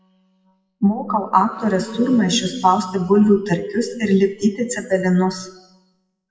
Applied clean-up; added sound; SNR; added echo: classical method WPE with log-MMSE.